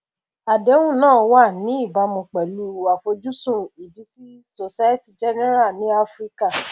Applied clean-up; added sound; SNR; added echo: none; none; none; none.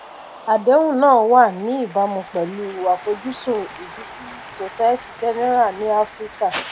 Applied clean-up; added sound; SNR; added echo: none; Cheering; 19 dB; none.